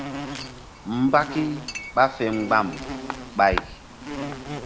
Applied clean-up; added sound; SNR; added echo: none; Chink, clink + Insect; 9 dB; none.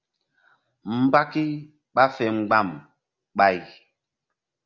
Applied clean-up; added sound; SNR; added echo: none; none; none; none.